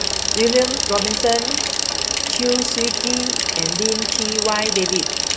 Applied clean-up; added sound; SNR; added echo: none; Bicycle; -2 dB; none.